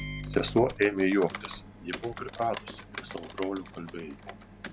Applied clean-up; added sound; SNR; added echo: none; Microwave oven + Computer keyboard; 11 dB; none.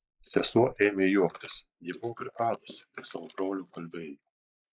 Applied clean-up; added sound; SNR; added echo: neural mask model Resemble Enhance denoiser.